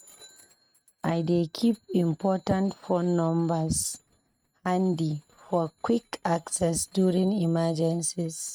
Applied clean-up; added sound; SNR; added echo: neural mask model RNNoise.